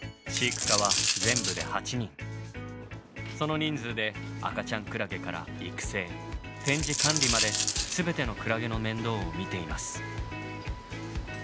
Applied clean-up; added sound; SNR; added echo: none; Coin (dropping); -3 dB; none.